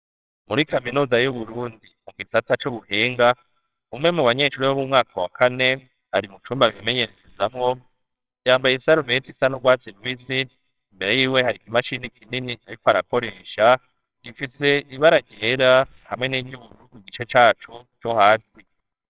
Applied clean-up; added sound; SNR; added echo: neural separator model SepFormer WHAMR!.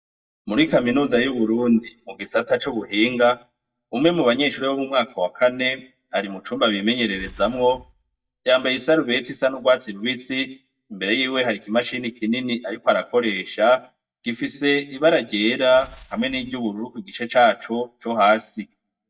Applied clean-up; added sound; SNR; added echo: neural mask model DeepFilterNet 3.